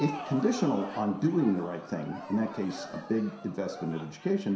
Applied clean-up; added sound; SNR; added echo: none; Crowd; 13 dB; reverberation time 0.7 s.